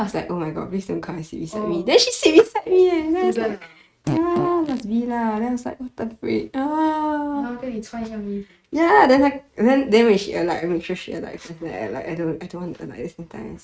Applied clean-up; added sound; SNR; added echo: neural mask model RNNoise.